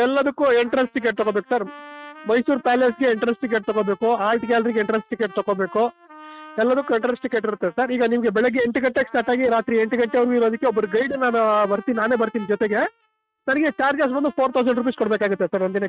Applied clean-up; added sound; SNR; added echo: neural mask model RNNoise.